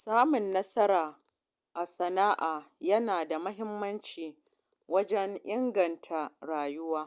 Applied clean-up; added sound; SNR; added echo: none; none; none; none.